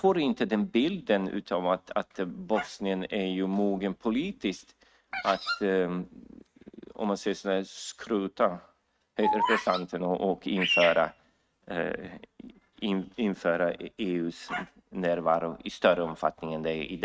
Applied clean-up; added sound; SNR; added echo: neural mask model RNNoise.